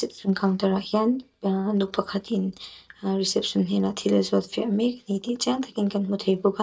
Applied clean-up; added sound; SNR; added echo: neural mask model DeepFilterNet 3.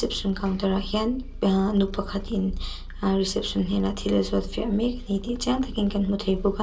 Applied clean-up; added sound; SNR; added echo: none; Purr; 10 dB; reverberation time 0.2 s.